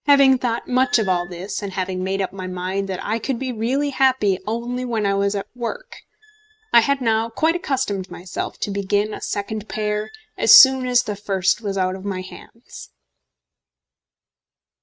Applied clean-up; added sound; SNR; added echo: neural mask model RNNoise.